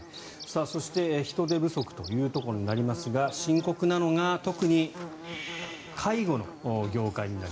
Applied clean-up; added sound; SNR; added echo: none; Buzz / Bird; 15 dB; none.